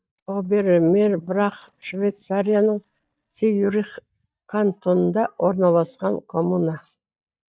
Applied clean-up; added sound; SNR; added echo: neural mask model DeepFilterNet 3.